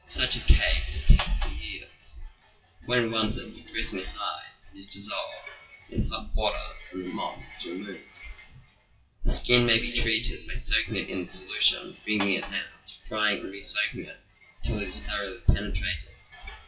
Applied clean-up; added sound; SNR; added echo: classical method WPE with log-MMSE.